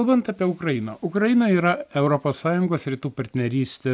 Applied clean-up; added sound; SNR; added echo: none; none; none; none.